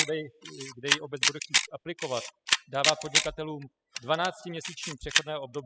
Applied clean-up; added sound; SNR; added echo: classical method spectral subtraction.